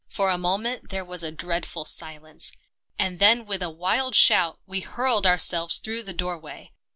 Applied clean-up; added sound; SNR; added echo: none; none; none; none.